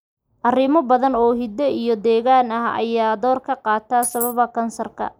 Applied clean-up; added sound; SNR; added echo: neural mask model Resemble Enhance denoiser.